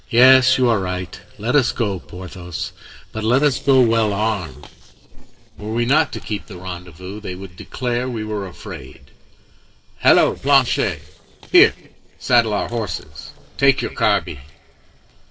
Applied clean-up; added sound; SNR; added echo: neural separator model SepFormer DNS4.